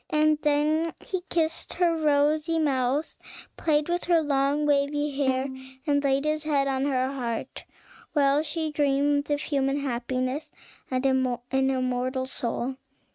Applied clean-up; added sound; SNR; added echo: neural mask model RNNoise.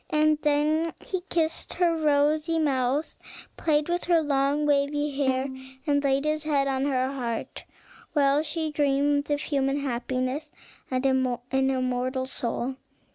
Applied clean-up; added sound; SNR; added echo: none; Bowed string instrument; 8 dB; none.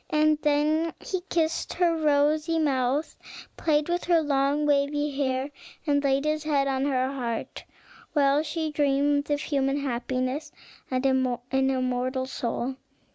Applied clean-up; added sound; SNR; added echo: neural mask model Resemble Enhance denoiser.